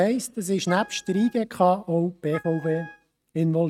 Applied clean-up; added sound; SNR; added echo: neural mask model RNNoise.